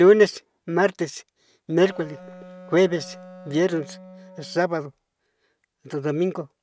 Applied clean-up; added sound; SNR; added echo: none; Wind instrument, woodwind instrument; 20 dB; none.